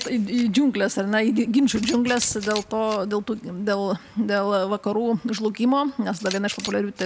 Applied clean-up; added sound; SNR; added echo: none; Camera; 18 dB; none.